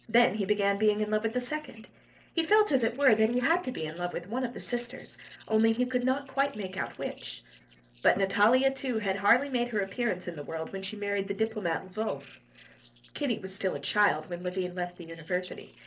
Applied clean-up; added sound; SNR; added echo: neural separator model SepFormer DNS4.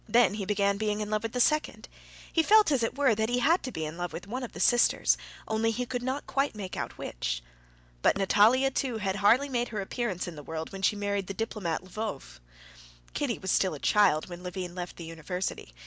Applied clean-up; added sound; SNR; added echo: none; none; none; none.